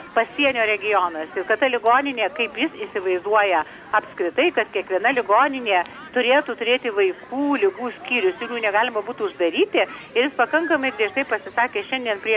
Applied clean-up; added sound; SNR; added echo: none; Human group actions; 19 dB; none.